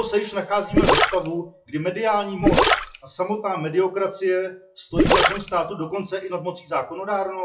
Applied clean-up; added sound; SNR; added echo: classical method WPE with log-MMSE.